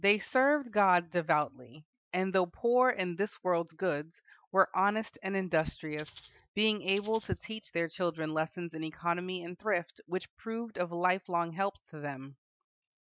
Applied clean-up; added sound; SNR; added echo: classical method Wiener filter.